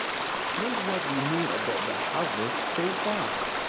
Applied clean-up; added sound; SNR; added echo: none; Stream; -4 dB; none.